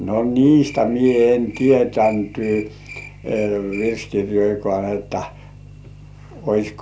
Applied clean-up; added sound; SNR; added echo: none; Cricket; 19 dB; none.